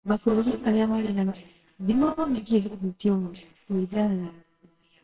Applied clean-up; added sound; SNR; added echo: neural separator model SepFormer WHAMR!.